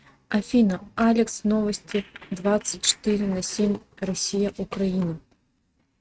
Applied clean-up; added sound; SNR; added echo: neural mask model RNNoise.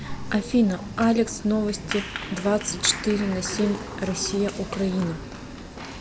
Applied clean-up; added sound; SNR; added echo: none; Applause; 9 dB; none.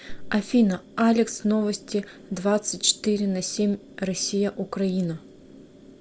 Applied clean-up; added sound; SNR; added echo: none; none; none; none.